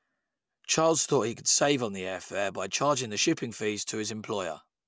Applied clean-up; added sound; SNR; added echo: none; none; none; none.